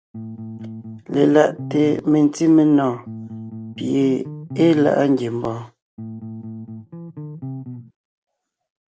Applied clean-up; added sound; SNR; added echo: none; Bass guitar; 12 dB; none.